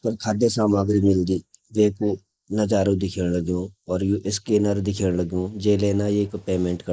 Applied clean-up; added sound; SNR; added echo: neural mask model Resemble Enhance denoiser.